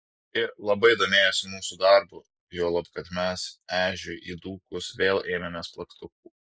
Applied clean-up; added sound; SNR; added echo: neural mask model Resemble Enhance denoiser.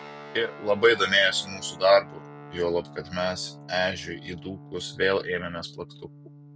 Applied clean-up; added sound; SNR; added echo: none; Guitar; 17 dB; none.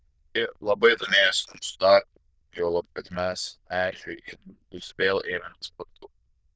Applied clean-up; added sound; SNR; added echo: neural diffusion model UNIVERSE++.